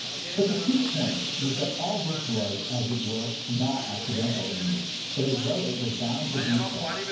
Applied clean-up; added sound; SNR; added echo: none; Bird; 4 dB; reverberation time 0.9 s.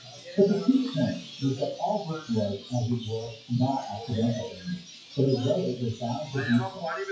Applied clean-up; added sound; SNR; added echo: classical method WPE with log-MMSE.